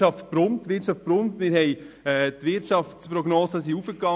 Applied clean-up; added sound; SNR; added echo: none; none; none; none.